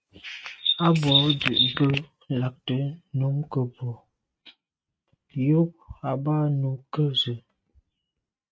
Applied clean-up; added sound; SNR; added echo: neural mask model RNNoise.